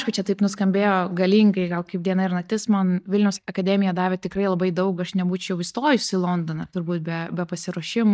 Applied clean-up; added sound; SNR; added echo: neural mask model DeepFilterNet 3.